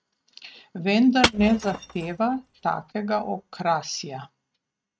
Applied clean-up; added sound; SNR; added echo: neural mask model RNNoise.